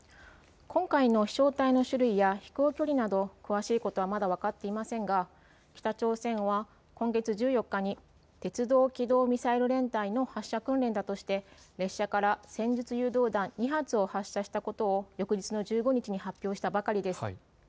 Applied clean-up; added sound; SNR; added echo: none; none; none; none.